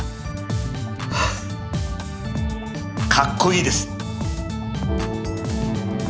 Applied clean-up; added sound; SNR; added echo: none; Organ + Bass guitar; -1 dB; none.